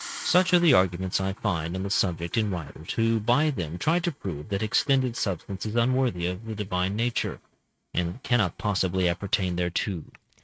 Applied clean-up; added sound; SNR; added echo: neural mask model RNNoise.